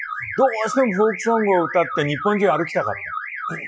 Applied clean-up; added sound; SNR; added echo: classical method Wiener filter.